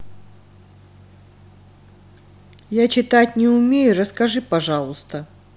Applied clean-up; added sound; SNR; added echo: none; none; none; none.